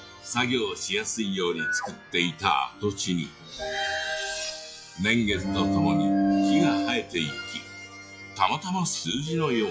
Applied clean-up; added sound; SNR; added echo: classical method log-MMSE.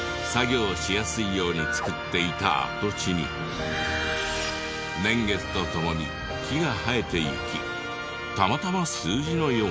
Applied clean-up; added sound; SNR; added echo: none; none; none; none.